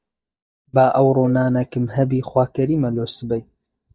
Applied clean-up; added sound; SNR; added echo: neural mask model DeepFilterNet 3.